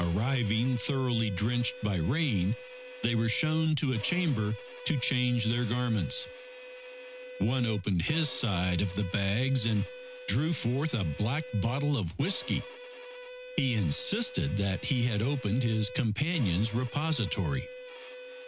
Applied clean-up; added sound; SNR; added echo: none; Bowed string instrument; 15 dB; none.